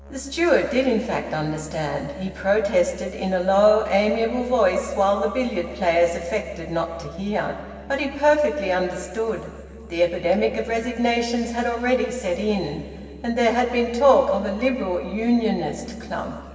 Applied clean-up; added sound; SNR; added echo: none; Musical instrument; 20 dB; reverberation time 2.9 s.